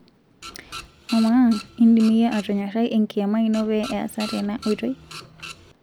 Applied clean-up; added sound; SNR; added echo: none; Printer; 17 dB; none.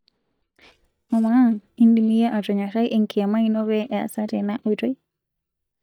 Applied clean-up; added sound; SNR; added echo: neural mask model DeepFilterNet 3.